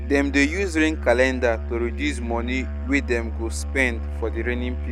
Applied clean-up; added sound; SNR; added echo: none; Musical instrument; 4 dB; none.